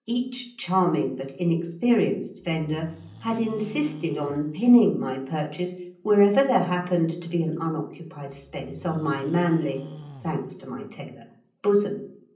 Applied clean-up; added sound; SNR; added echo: none; Livestock, farm animals, working animals; 19 dB; reverberation time 0.6 s.